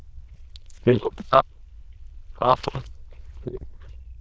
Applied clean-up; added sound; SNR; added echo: neural diffusion model UNIVERSE++.